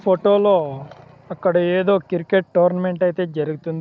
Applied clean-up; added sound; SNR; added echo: none; none; none; none.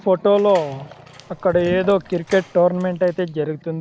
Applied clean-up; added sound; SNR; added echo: none; Door + Sink (filling or washing); 20 dB; none.